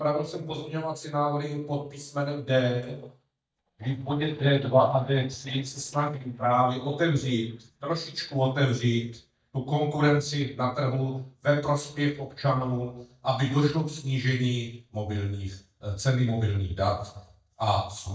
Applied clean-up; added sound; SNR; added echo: neural mask model DeepFilterNet 3.